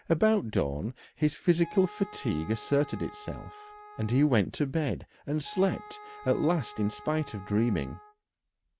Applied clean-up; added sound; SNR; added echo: none; Wind instrument, woodwind instrument; 18 dB; none.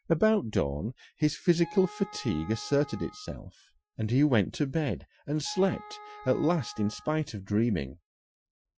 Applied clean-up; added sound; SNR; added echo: classical method Wiener filter.